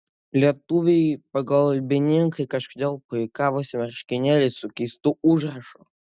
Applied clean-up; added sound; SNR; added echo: none; none; none; none.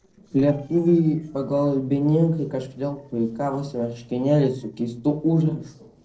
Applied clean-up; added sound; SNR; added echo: neural separator model SepFormer DNS4.